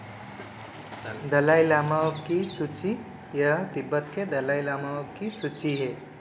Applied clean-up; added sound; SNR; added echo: none; Bird; 19 dB; none.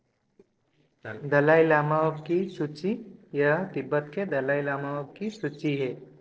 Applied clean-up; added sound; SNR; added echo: neural separator model SepFormer DNS4.